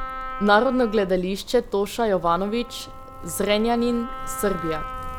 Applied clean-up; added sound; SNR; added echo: none; Zipper (clothing) + Wind instrument, woodwind instrument; 10 dB; none.